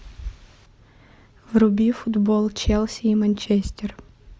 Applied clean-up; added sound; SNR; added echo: none; none; none; none.